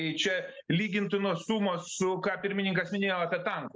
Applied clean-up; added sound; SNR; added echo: neural mask model Resemble Enhance denoiser.